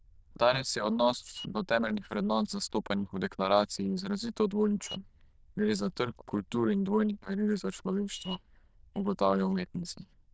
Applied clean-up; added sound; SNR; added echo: neural diffusion model UNIVERSE++.